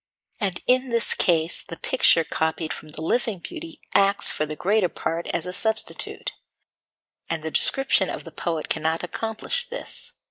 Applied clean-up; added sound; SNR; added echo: neural mask model Resemble Enhance denoiser.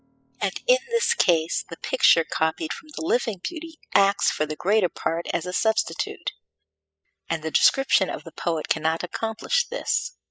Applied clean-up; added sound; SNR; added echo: classical method spectral subtraction.